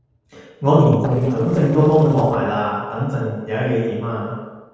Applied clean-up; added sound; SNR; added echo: neural separator model SepFormer DNS4.